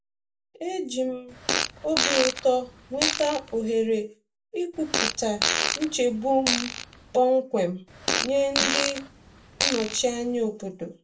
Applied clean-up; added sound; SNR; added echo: none; Fart; 1 dB; reverberation time 0.2 s.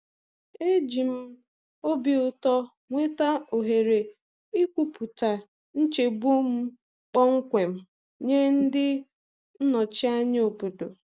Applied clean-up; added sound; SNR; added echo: none; none; none; none.